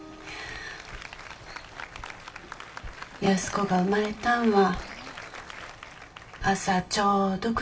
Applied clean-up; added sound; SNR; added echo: none; Applause; 15 dB; reverberation time 0.2 s.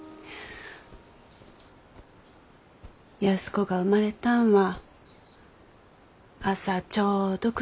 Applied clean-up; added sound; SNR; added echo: none; none; none; none.